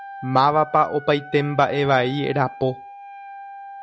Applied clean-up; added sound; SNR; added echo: none; Wind instrument, woodwind instrument; 16 dB; none.